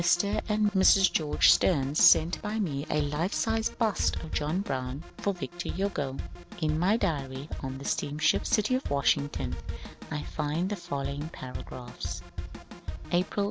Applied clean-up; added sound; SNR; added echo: none; Drum kit; 8 dB; none.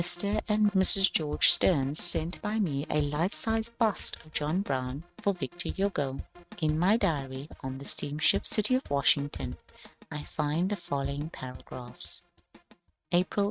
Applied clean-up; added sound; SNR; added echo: neural mask model RNNoise.